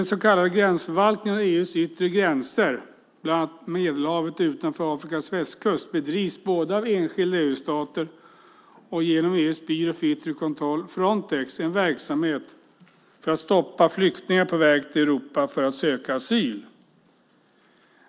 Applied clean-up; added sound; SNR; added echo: none; none; none; none.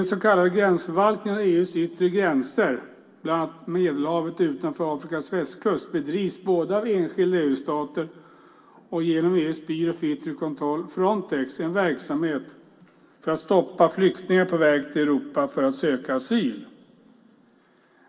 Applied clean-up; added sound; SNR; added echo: none; none; none; reverberation time 1.4 s.